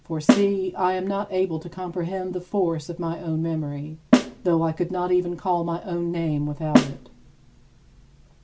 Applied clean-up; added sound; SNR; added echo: none; Snare drum; 0 dB; none.